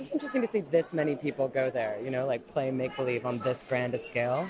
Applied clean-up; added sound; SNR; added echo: none; none; none; none.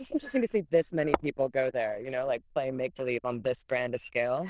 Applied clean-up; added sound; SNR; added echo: neural diffusion model UNIVERSE++.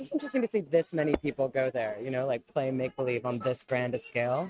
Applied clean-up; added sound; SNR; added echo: neural mask model RNNoise.